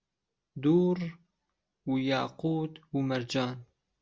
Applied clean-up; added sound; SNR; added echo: none; none; none; none.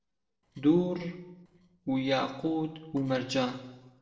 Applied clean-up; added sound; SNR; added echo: neural separator model SepFormer DNS4.